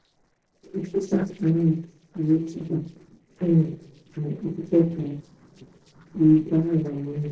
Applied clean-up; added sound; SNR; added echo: neural separator model SepFormer DNS4.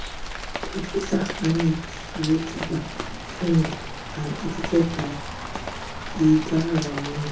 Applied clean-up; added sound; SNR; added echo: none; Rain; 7 dB; reverberation time 0.5 s.